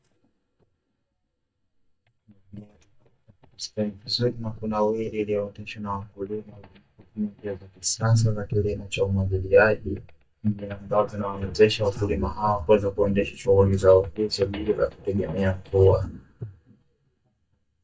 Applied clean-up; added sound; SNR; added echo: neural mask model DeepFilterNet 3.